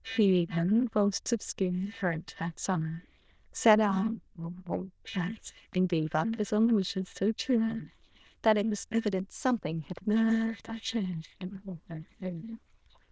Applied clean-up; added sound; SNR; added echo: neural diffusion model UNIVERSE++.